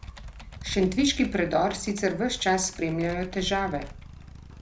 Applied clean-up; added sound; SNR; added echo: none; Motorcycle + Computer keyboard; 14 dB; none.